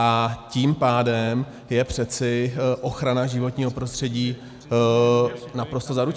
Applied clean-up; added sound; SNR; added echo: none; none; none; none.